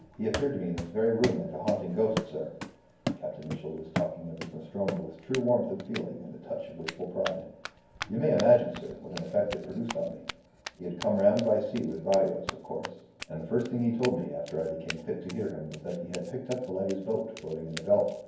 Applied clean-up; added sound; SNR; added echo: none; Run; 11 dB; reverberation time 0.9 s.